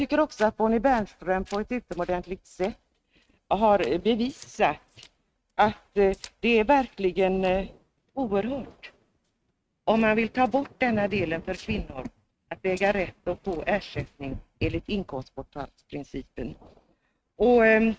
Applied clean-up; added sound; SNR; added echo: neural mask model RNNoise.